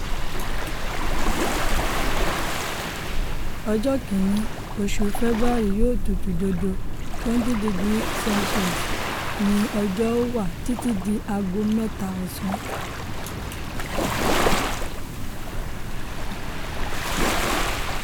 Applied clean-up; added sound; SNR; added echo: none; Waves, surf; -4 dB; none.